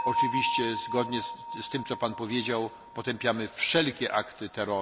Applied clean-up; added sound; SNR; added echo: none; Bell; 5 dB; none.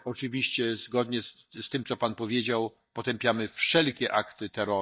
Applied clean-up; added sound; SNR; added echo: neural mask model DeepFilterNet 3.